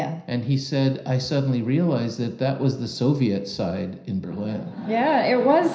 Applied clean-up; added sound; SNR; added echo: none; none; none; reverberation time 0.5 s.